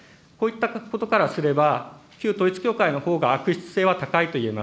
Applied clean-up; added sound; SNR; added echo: none; none; none; none.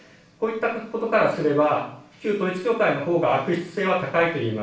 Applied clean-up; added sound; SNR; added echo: none; none; none; reverberation time 0.4 s.